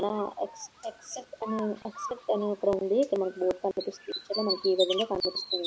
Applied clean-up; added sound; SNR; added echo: none; Bird; 8 dB; none.